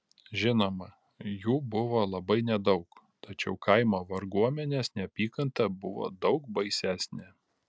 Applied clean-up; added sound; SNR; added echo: none; none; none; none.